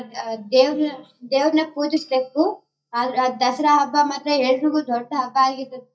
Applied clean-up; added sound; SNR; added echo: neural mask model DeepFilterNet 3.